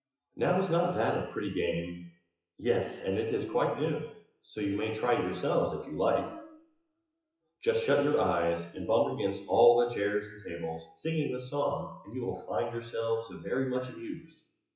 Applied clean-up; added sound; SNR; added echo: classical method WPE with log-MMSE.